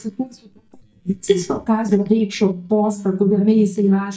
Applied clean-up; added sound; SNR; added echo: neural mask model DeepFilterNet 3.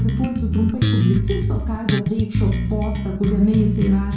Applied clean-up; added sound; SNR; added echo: none; Bass guitar; -1 dB; reverberation time 0.6 s.